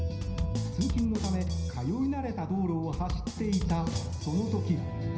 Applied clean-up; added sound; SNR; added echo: none; Bass drum / Snare drum; 8 dB; reverberation time 0.9 s.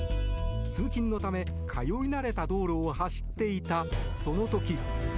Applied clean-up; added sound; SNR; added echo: none; none; none; none.